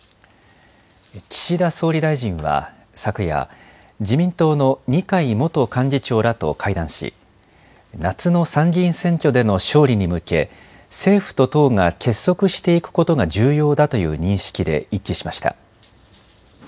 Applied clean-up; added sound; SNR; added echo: none; none; none; none.